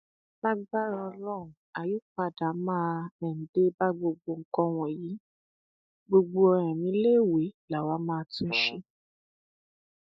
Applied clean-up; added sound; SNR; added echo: neural mask model DeepFilterNet 3.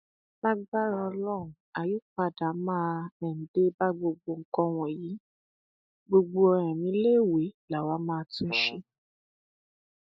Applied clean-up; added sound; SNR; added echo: neural mask model Resemble Enhance denoiser.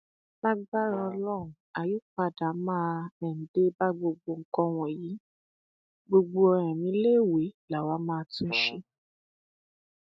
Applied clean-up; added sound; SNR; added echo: neural mask model RNNoise.